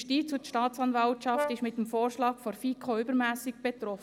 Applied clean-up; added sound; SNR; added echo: none; Brass instrument; 9 dB; none.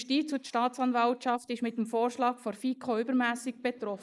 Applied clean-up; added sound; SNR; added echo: neural mask model Resemble Enhance denoiser.